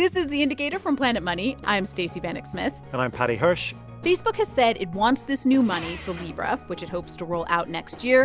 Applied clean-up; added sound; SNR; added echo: none; Drill; 19 dB; none.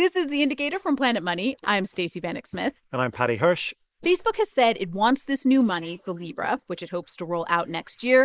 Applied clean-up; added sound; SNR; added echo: neural mask model Resemble Enhance denoiser.